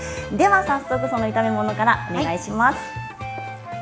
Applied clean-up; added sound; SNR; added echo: none; Wind instrument, woodwind instrument; 10 dB; reverberation time 2.5 s.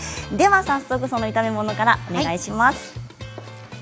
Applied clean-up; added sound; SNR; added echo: none; none; none; none.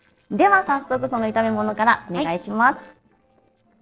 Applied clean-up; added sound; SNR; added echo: neural separator model SepFormer DNS4.